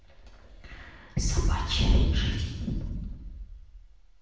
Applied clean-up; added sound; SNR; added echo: none; none; none; reverberation time 1.0 s.